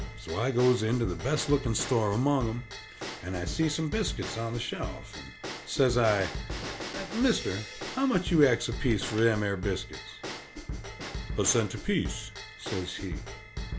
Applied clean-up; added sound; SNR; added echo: none; Bell / Drum / Drum kit; 8 dB; none.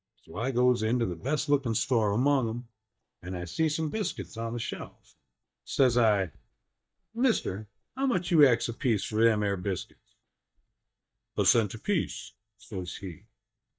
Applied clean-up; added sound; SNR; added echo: neural mask model DeepFilterNet 3.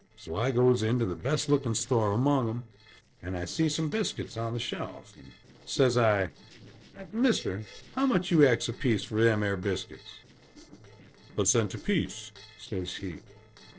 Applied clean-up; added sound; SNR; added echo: neural separator model SepFormer DNS4.